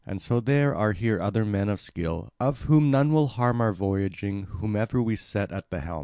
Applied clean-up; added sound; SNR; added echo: none; none; none; none.